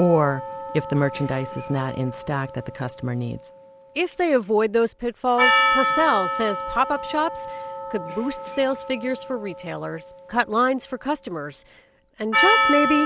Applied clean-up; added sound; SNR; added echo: none; Percussion; 3 dB; none.